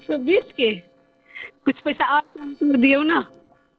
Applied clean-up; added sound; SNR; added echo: neural separator model SepFormer DNS4.